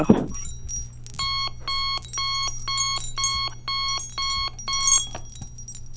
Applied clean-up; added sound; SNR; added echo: none; Glass + Alarm; -5 dB; none.